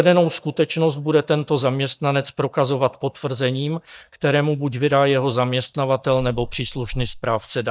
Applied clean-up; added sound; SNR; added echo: neural mask model DeepFilterNet 3.